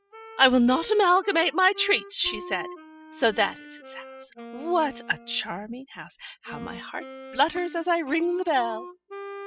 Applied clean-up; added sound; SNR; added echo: classical method spectral subtraction.